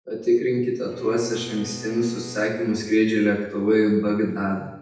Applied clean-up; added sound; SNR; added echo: none; Bowed string instrument; 17 dB; reverberation time 0.8 s.